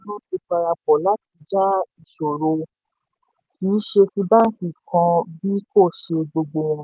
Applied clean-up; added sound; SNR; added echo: none; none; none; none.